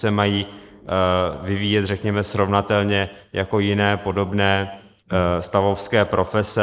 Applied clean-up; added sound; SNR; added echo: neural mask model Resemble Enhance denoiser.